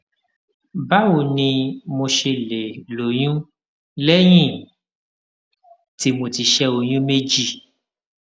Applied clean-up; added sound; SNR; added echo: none; none; none; none.